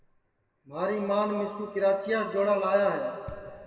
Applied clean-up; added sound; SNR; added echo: none; none; none; reverberation time 2.3 s.